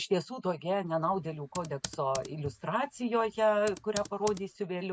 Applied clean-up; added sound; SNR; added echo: none; Computer keyboard; 15 dB; none.